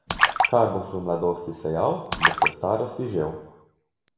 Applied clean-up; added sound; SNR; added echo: none; Splash, splatter; 1 dB; reverberation time 0.9 s.